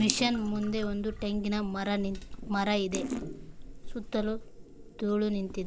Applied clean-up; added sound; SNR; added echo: none; Drip / Sink (filling or washing) / Water tap, faucet; 7 dB; none.